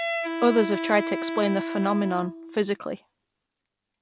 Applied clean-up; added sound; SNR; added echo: none; Wind instrument, woodwind instrument; 6 dB; none.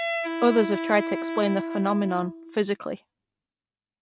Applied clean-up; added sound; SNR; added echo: neural mask model RNNoise.